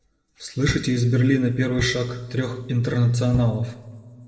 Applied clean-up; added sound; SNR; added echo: neural separator model SepFormer DNS4.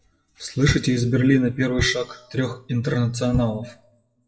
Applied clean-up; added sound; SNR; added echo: classical method WPE with log-MMSE.